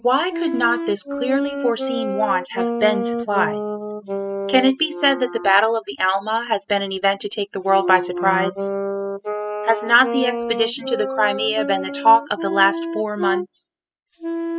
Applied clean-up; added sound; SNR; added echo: classical method spectral subtraction.